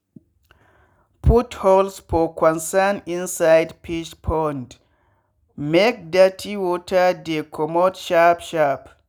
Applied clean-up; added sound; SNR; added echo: none; none; none; none.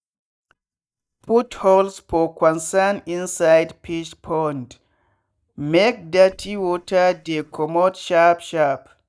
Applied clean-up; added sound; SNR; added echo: neural mask model DeepFilterNet 3.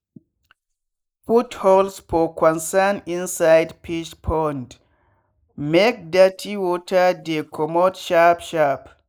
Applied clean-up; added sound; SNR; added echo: neural mask model Resemble Enhance denoiser.